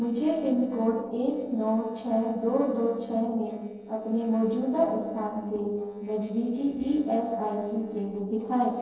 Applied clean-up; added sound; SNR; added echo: neural separator model SepFormer DNS4.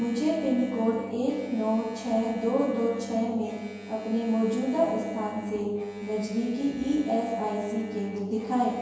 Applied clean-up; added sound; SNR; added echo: none; Engine; 12 dB; reverberation time 1.2 s.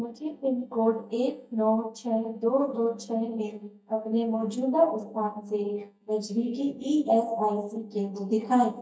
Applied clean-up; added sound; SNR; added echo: neural mask model DeepFilterNet 3.